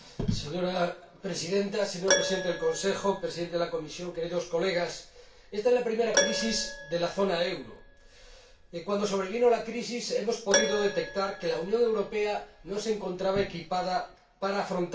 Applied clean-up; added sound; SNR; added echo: none; Keyboard (musical); 6 dB; reverberation time 0.3 s.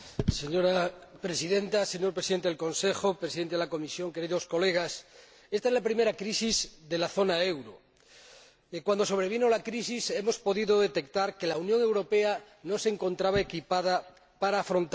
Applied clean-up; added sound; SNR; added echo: none; none; none; none.